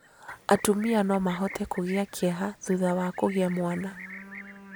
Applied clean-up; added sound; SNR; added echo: none; Livestock, farm animals, working animals; 17 dB; none.